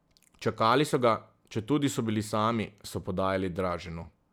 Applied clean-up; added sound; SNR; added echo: none; none; none; none.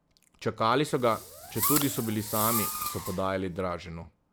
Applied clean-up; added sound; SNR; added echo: none; Fireworks; 4 dB; none.